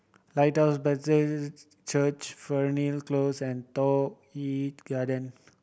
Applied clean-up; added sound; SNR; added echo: none; none; none; none.